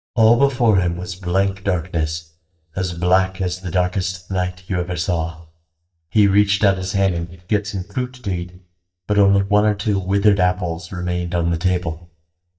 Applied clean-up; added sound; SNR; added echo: neural mask model DeepFilterNet 3.